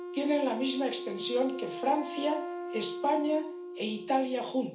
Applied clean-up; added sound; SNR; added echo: none; Wind instrument, woodwind instrument; 9 dB; reverberation time 0.4 s.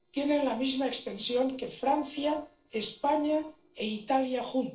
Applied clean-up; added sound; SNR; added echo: neural separator model SepFormer DNS4.